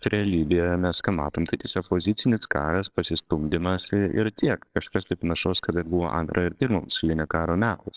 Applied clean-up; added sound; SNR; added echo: neural separator model SepFormer WHAMR!.